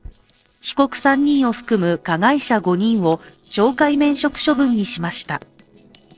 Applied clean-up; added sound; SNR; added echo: neural separator model SepFormer DNS4.